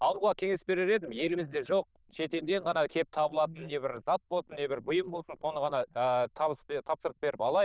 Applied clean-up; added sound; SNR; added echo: neural diffusion model UNIVERSE++.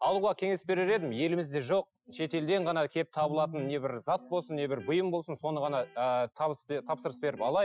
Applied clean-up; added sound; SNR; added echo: classical method Wiener filter.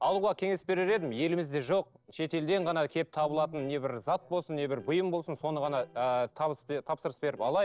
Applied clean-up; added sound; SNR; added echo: neural separator model SepFormer DNS4.